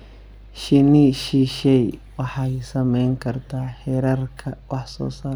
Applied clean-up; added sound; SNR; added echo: none; none; none; none.